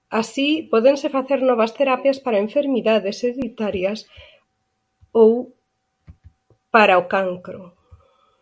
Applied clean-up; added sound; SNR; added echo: none; none; none; none.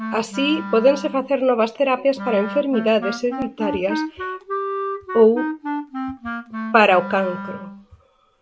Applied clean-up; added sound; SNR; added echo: none; Wind instrument, woodwind instrument; 8 dB; none.